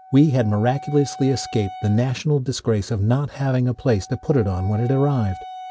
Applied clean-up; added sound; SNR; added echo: none; Wind instrument, woodwind instrument; 18 dB; none.